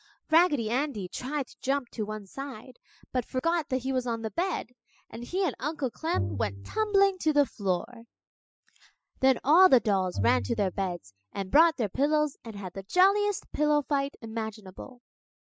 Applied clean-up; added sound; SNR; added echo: classical method spectral subtraction.